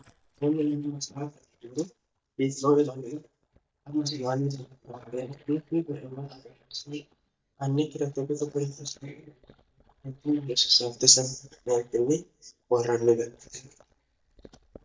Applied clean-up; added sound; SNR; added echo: neural mask model DeepFilterNet 3.